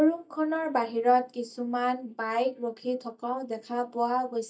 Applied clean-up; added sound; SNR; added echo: neural mask model DeepFilterNet 3.